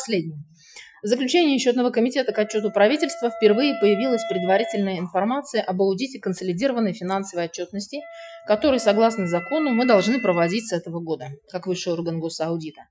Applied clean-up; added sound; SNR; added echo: classical method Wiener filter.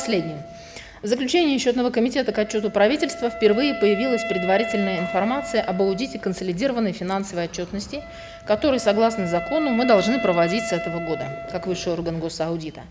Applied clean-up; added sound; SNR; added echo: none; Wind instrument, woodwind instrument; 10 dB; none.